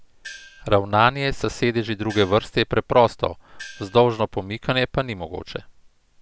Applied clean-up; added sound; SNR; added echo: none; Gong; 18 dB; none.